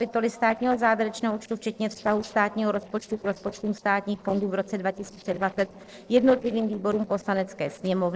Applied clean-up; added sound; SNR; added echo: neural separator model SepFormer DNS4.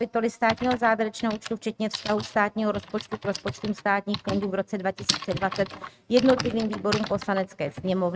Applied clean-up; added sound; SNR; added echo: neural mask model RNNoise.